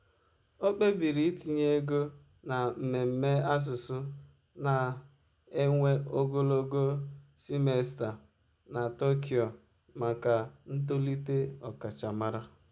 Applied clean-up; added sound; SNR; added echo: none; none; none; none.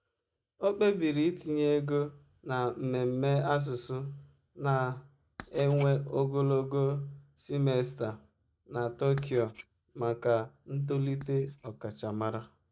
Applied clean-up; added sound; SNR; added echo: neural mask model DeepFilterNet 3.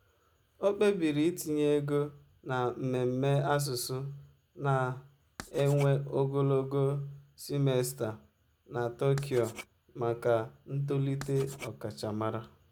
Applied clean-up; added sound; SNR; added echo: none; Writing; 18 dB; none.